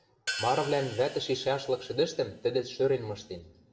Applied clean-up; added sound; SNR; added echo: none; Hi-hat; 12 dB; reverberation time 0.8 s.